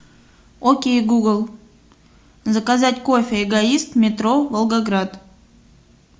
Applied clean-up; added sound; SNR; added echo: none; none; none; none.